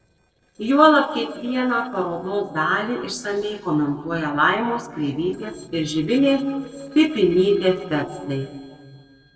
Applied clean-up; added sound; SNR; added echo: neural separator model SepFormer DNS4.